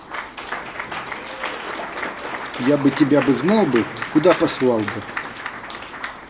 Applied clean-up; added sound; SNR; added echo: none; Applause / Cheering; 8 dB; reverberation time 1.5 s.